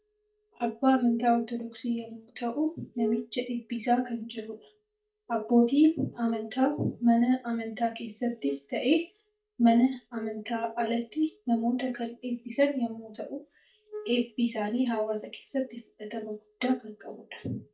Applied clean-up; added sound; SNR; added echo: neural mask model DeepFilterNet 3.